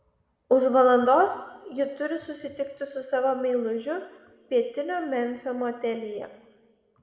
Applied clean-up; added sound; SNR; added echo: none; none; none; reverberation time 1.3 s.